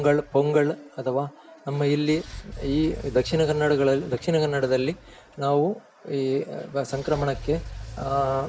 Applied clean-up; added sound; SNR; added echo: none; Engine / Car; 16 dB; none.